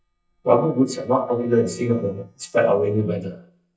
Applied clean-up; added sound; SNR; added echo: neural mask model DeepFilterNet 3.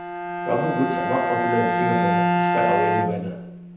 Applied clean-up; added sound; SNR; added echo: none; Bowed string instrument; -3 dB; reverberation time 0.9 s.